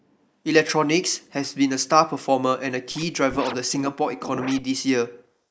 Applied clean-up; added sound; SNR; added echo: neural mask model Resemble Enhance denoiser.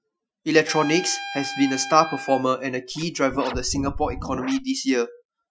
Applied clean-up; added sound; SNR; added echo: classical method Wiener filter.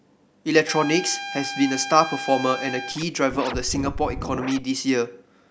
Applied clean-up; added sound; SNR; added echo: none; Trumpet + Scratching (performance technique); 8 dB; none.